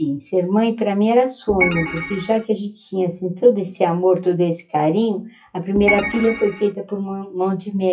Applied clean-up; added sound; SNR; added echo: classical method WPE with log-MMSE.